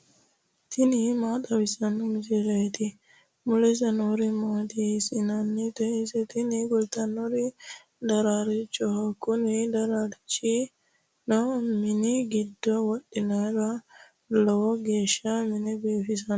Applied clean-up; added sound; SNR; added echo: none; none; none; none.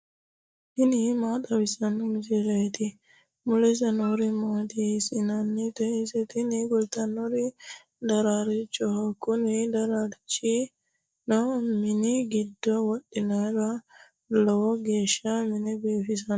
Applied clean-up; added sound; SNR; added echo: neural mask model DeepFilterNet 3.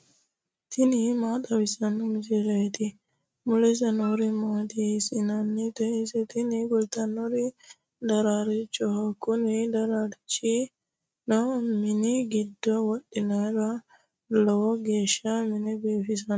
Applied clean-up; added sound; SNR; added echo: neural mask model RNNoise.